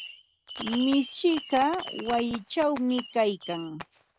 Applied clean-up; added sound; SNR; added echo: none; Fireworks; 13 dB; none.